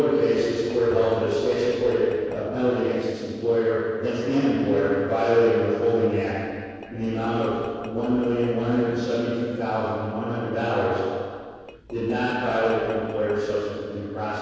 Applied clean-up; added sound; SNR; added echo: neural separator model SepFormer DNS4.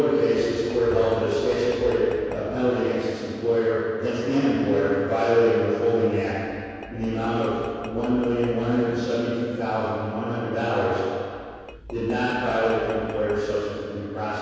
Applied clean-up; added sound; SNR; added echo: none; Tap / Glass; 18 dB; reverberation time 2.2 s.